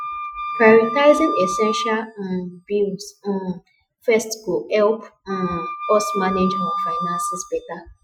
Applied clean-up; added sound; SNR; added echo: classical method Wiener filter.